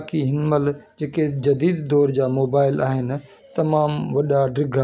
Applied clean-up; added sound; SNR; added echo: none; none; none; none.